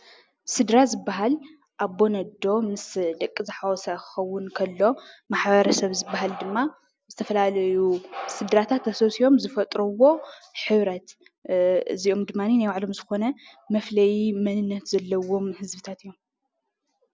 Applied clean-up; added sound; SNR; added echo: none; none; none; none.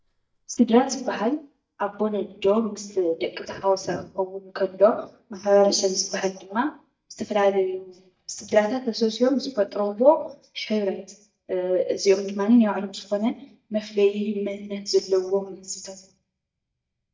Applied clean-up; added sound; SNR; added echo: neural mask model DeepFilterNet 3.